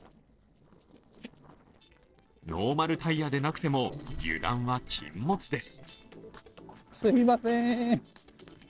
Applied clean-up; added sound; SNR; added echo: neural separator model SepFormer DNS4.